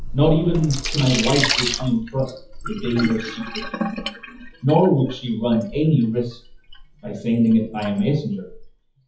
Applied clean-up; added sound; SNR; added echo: classical method WPE with log-MMSE.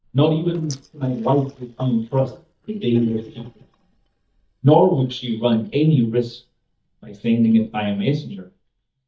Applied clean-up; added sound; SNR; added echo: neural mask model DeepFilterNet 3.